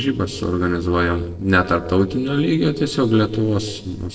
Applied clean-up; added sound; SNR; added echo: neural separator model SepFormer DNS4.